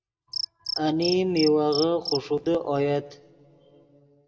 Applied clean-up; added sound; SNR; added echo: none; Cricket; 10 dB; reverberation time 1.5 s.